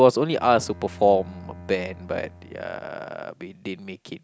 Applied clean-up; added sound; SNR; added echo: none; Bowed string instrument; 20 dB; none.